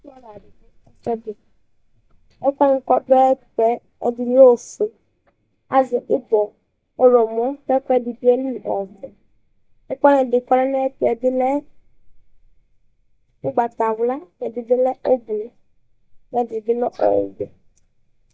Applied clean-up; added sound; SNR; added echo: neural mask model DeepFilterNet 3.